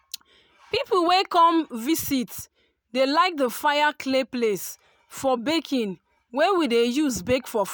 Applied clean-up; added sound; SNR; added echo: none; none; none; none.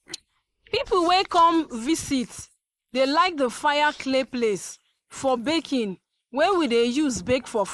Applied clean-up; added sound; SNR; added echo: neural mask model Resemble Enhance denoiser.